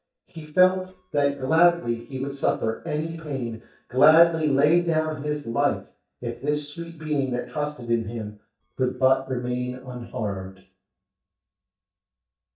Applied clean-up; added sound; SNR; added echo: neural mask model DeepFilterNet 3.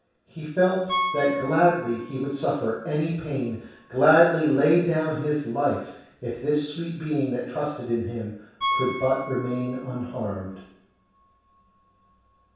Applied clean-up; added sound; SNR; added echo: none; Piano; 12 dB; reverberation time 0.7 s.